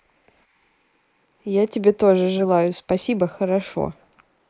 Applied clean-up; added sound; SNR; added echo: neural mask model Resemble Enhance denoiser.